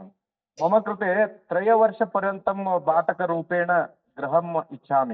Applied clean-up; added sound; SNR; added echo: neural mask model DeepFilterNet 3.